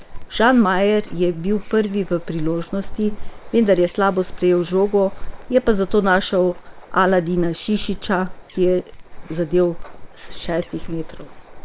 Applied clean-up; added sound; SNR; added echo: neural separator model SepFormer WHAM!.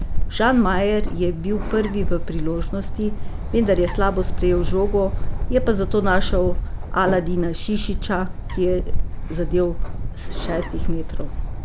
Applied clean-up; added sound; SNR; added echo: none; Bird; -1 dB; none.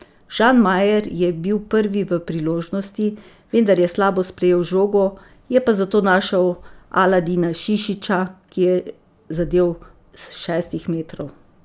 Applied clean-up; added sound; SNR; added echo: none; none; none; none.